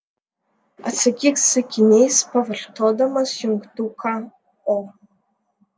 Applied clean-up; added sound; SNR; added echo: none; none; none; none.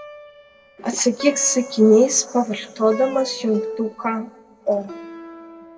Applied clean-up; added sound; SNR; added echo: none; Plucked string instrument; 15 dB; reverberation time 2.3 s.